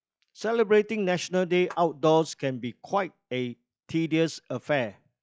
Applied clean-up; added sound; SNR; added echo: classical method log-MMSE.